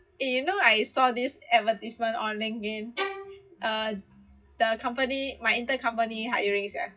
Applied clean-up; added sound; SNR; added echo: classical method WPE with log-MMSE.